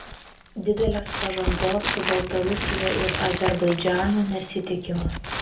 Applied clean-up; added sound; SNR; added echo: none; Crumpling, crinkling; 3 dB; reverberation time 0.3 s.